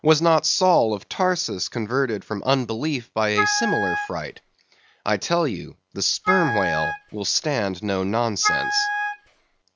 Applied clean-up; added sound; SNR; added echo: none; Wind instrument, woodwind instrument; 3 dB; none.